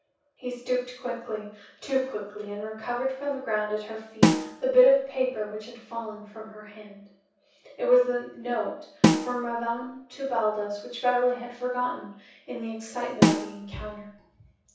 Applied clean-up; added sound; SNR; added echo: none; Snare drum; -4 dB; reverberation time 0.6 s.